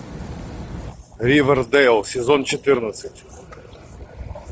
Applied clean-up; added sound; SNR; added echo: none; none; none; none.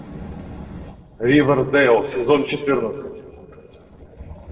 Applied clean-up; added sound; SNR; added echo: neural separator model SepFormer DNS4.